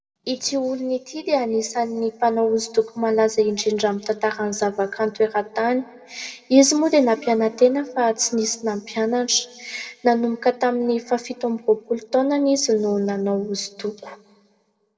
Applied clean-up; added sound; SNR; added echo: none; none; none; reverberation time 1.6 s.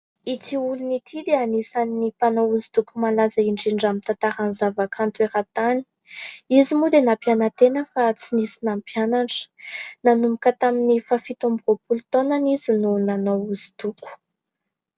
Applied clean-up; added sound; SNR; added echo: none; none; none; none.